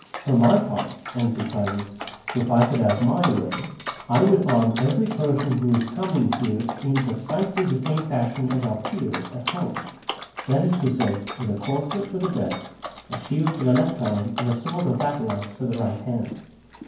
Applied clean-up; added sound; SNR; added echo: none; Dog; 11 dB; reverberation time 0.9 s.